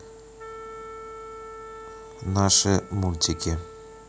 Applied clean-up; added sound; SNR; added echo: none; Wind instrument, woodwind instrument; 14 dB; none.